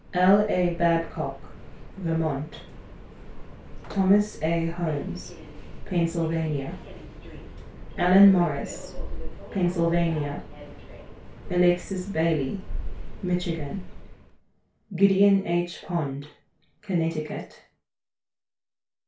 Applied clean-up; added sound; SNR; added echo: none; Subway, metro, underground; 10 dB; reverberation time 0.2 s.